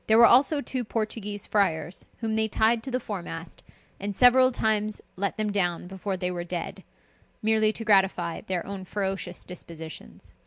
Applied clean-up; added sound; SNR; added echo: none; none; none; none.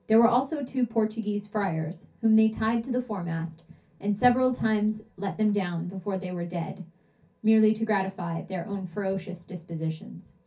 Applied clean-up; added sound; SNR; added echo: none; none; none; reverberation time 0.3 s.